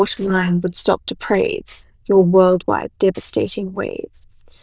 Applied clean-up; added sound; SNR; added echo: neural diffusion model UNIVERSE++.